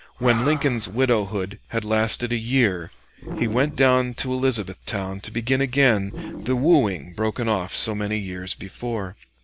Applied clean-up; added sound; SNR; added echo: none; Animal; 16 dB; none.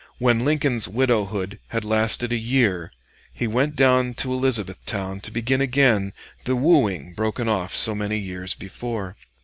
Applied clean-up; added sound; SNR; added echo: none; none; none; none.